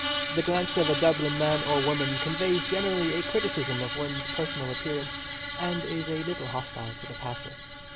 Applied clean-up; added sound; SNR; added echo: none; Screech; 2 dB; none.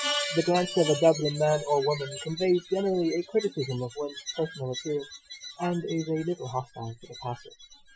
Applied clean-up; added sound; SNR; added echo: classical method Wiener filter.